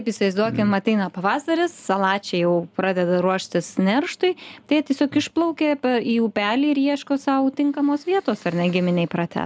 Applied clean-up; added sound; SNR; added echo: none; none; none; none.